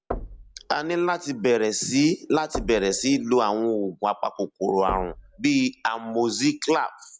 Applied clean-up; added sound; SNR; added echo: none; Knock / Wood; 15 dB; none.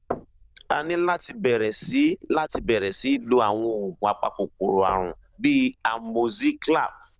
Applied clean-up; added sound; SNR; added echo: neural diffusion model UNIVERSE++.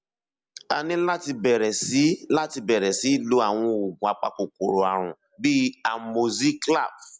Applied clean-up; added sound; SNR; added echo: none; none; none; none.